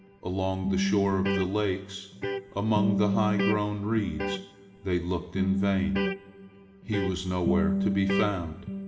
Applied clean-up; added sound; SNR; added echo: none; Electric guitar; 0 dB; reverberation time 1.0 s.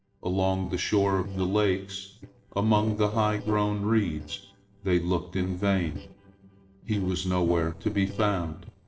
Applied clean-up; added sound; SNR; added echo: neural separator model SepFormer DNS4.